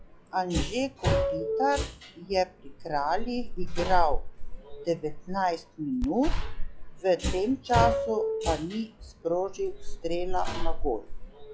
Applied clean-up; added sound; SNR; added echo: classical method log-MMSE.